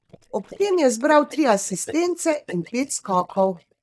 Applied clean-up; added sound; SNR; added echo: neural mask model DeepFilterNet 3.